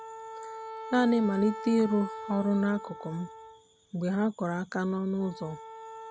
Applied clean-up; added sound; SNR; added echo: none; Wind instrument, woodwind instrument; 13 dB; none.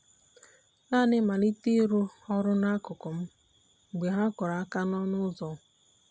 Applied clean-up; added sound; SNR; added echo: none; none; none; none.